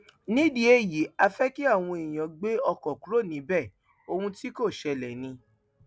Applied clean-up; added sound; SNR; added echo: none; none; none; none.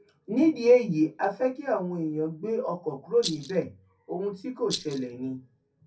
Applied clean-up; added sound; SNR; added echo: none; Rattle; 9 dB; reverberation time 0.3 s.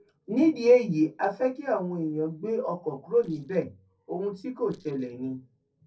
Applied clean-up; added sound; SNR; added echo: neural separator model SepFormer DNS4.